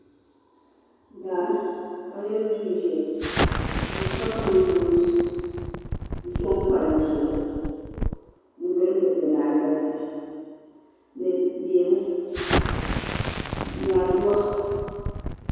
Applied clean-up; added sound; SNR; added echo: none; Explosion; 6 dB; reverberation time 2.2 s.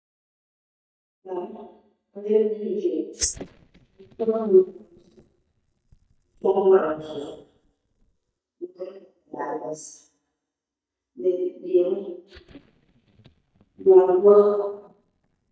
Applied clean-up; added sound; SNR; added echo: neural mask model DeepFilterNet 3.